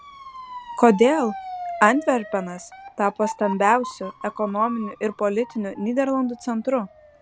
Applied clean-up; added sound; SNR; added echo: none; Motor vehicle (road) / Siren; 13 dB; none.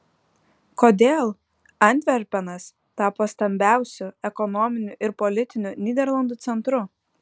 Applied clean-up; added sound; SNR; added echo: none; none; none; none.